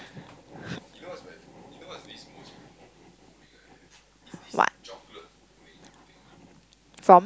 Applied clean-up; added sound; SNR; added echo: none; none; none; none.